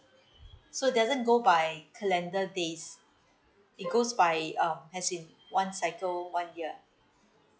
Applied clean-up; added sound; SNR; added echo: classical method log-MMSE.